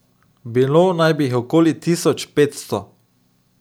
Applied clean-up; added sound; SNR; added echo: none; none; none; none.